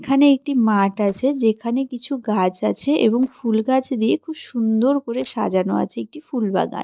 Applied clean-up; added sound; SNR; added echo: neural separator model SepFormer DNS4.